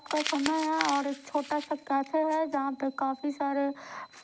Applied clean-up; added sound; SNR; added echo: none; Crumpling, crinkling; 12 dB; none.